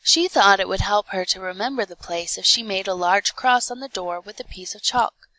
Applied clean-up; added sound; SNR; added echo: none; none; none; none.